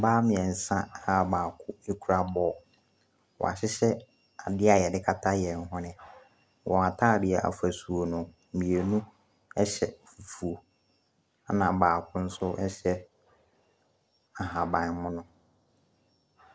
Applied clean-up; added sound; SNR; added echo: none; none; none; none.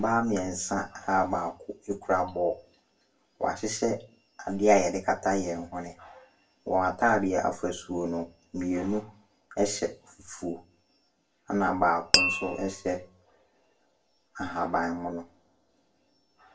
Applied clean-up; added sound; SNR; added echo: none; Glass; -2 dB; reverberation time 0.2 s.